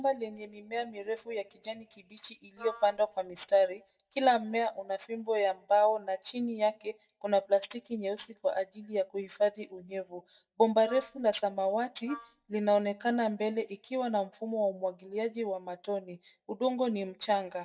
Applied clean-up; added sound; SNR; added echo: neural mask model DeepFilterNet 3.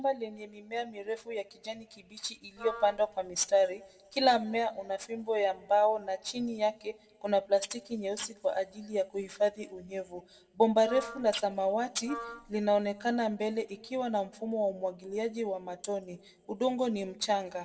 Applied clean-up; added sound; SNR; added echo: none; Wind instrument, woodwind instrument; 13 dB; reverberation time 0.7 s.